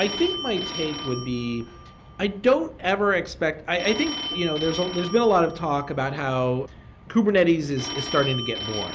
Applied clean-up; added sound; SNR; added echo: none; Telephone; 11 dB; none.